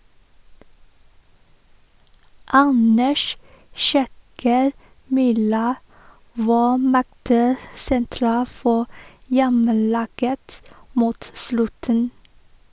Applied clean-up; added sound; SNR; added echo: none; none; none; none.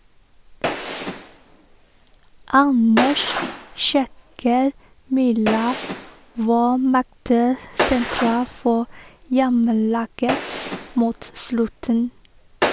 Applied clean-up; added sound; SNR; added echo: none; Gunshot, gunfire; 9 dB; none.